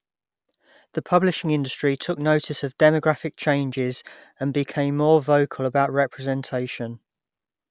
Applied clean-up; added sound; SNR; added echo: none; none; none; none.